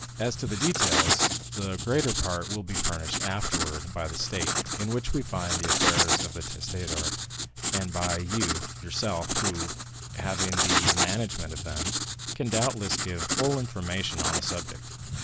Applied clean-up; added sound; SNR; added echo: none; Writing; -2 dB; none.